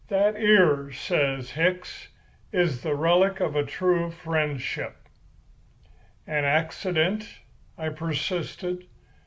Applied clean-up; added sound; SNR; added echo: none; none; none; none.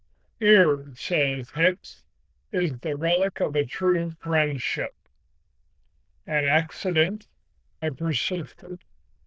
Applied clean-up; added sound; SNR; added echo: neural diffusion model UNIVERSE++.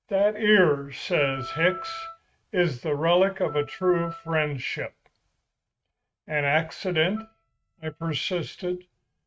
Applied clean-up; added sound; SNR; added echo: neural mask model RNNoise.